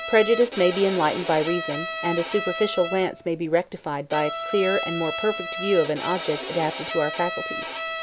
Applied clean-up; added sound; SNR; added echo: none; Bowed string instrument; 7 dB; none.